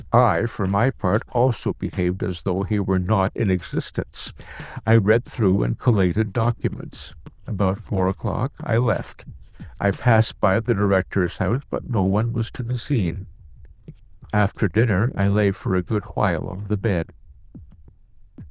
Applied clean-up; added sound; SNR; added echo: neural diffusion model UNIVERSE++.